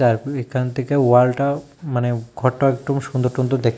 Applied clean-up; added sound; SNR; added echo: none; none; none; none.